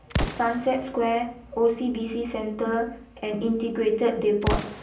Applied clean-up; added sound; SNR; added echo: none; Explosion; 8 dB; reverberation time 0.6 s.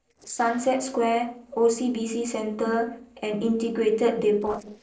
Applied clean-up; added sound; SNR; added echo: neural separator model SepFormer DNS4.